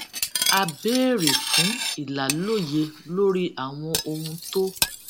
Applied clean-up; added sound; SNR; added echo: none; Cutlery, silverware; 3 dB; none.